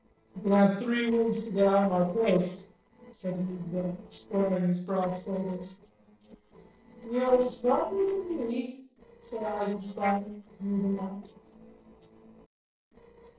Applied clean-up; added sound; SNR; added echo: neural separator model SepFormer DNS4.